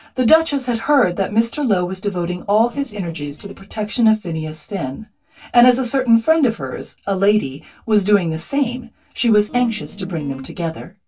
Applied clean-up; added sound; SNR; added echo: neural separator model SepFormer DNS4.